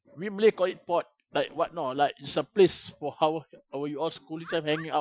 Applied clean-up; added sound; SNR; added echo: classical method Wiener filter.